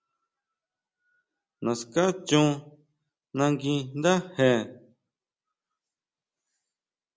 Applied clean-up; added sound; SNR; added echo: none; none; none; none.